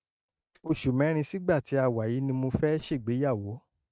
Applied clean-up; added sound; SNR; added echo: neural mask model RNNoise.